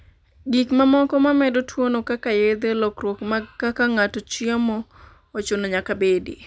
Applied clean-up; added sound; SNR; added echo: none; none; none; none.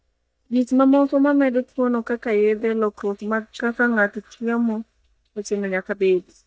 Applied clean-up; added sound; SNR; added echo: neural mask model DeepFilterNet 3.